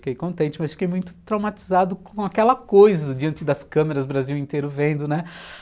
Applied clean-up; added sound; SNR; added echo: none; none; none; none.